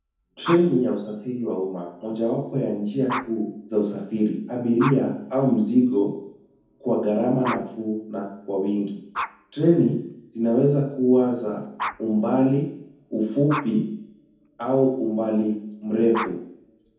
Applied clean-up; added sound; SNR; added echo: none; Dog; 15 dB; reverberation time 0.7 s.